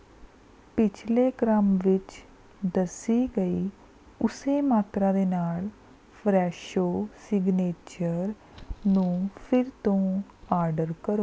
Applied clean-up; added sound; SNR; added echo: none; none; none; none.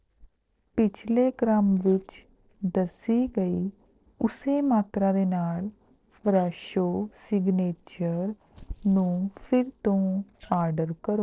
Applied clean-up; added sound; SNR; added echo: neural separator model SepFormer DNS4.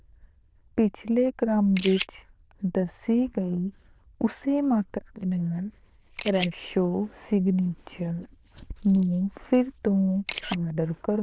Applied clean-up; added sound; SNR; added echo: neural diffusion model UNIVERSE++.